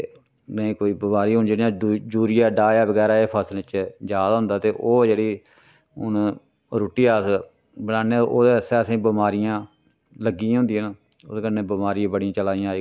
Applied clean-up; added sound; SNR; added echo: none; none; none; none.